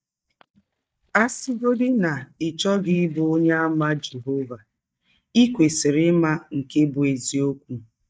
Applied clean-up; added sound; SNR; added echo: neural mask model DeepFilterNet 3.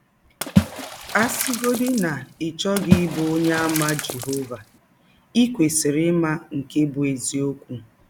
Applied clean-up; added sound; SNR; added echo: none; Water / Splash, splatter; 2 dB; none.